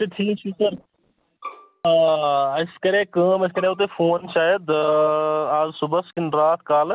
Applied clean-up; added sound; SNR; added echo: none; Bowed string instrument; 19 dB; none.